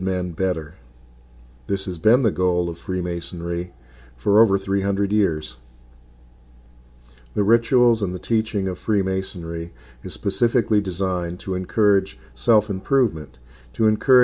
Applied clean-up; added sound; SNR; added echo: none; none; none; none.